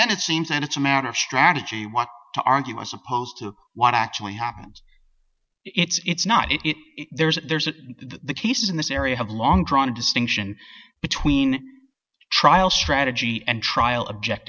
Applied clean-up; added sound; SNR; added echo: none; none; none; none.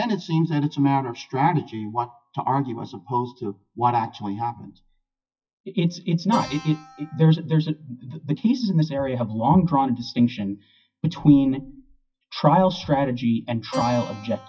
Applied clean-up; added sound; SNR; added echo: classical method WPE with log-MMSE.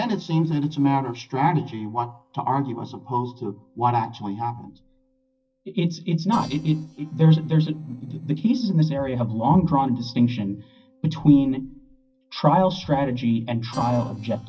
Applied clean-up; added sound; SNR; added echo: neural separator model SepFormer DNS4.